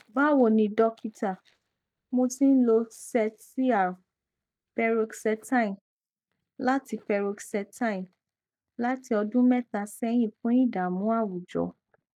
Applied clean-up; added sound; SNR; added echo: neural mask model DeepFilterNet 3.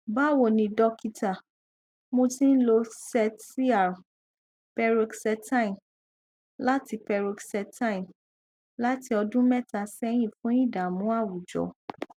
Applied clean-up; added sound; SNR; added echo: none; none; none; none.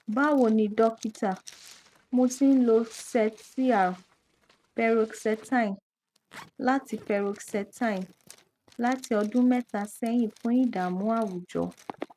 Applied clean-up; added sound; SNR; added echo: neural mask model RNNoise.